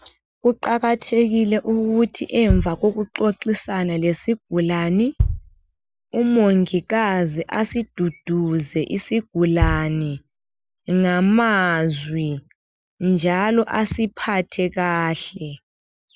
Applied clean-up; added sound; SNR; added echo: none; Bass drum; 7 dB; none.